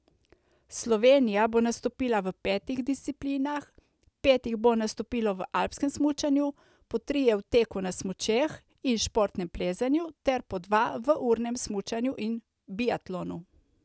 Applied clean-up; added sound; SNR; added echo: none; none; none; none.